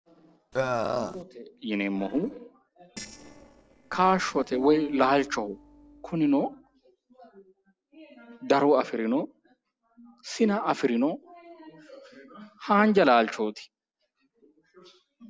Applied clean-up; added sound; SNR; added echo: neural separator model SepFormer DNS4.